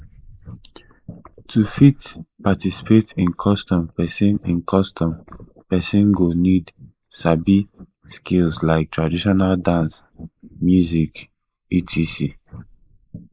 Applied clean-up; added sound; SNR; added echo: neural mask model Resemble Enhance denoiser.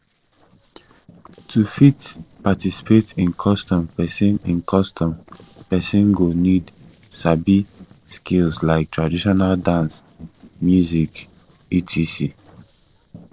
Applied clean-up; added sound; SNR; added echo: neural separator model SepFormer DNS4.